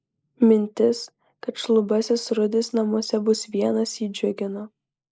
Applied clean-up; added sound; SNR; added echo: neural mask model Resemble Enhance denoiser.